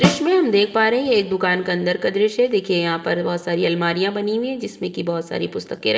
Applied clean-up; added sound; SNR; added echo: none; Snare drum; 7 dB; reverberation time 2.2 s.